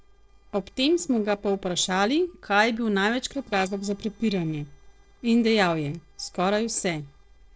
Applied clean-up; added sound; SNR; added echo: neural separator model SepFormer DNS4.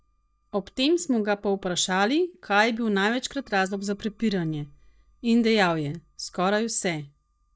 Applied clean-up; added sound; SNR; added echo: neural mask model DeepFilterNet 3.